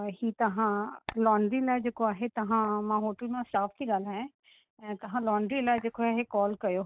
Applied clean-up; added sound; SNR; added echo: neural mask model DeepFilterNet 3.